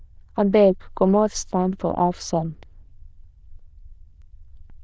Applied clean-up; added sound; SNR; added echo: neural diffusion model UNIVERSE++.